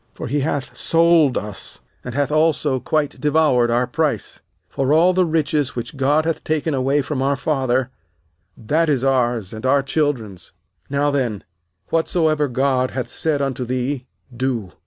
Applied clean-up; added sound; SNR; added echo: none; none; none; none.